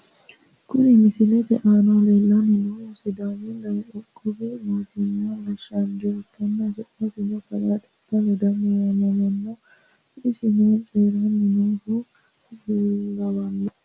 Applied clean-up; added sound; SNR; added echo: none; none; none; none.